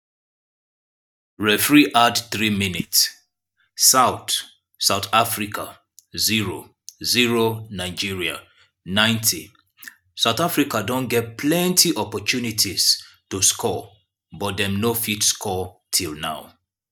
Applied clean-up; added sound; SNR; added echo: neural mask model DeepFilterNet 3.